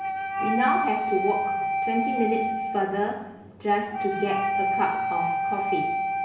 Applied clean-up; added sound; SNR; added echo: none; Wind instrument, woodwind instrument; -1 dB; reverberation time 1.0 s.